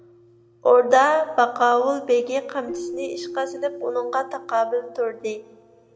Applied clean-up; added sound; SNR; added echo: none; Keyboard (musical); 16 dB; reverberation time 1.6 s.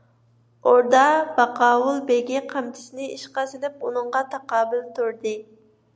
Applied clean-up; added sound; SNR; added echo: none; none; none; none.